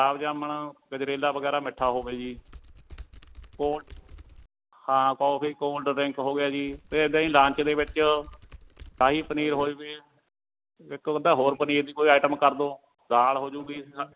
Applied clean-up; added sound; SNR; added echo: none; Typing; 20 dB; none.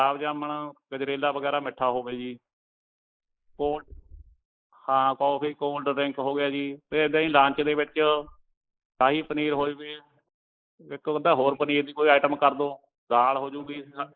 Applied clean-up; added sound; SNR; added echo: neural mask model Resemble Enhance denoiser.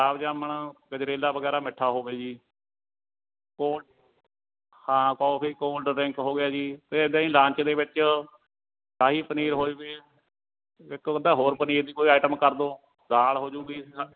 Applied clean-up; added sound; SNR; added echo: none; none; none; none.